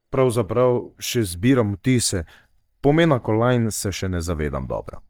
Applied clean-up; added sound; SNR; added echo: neural mask model DeepFilterNet 3.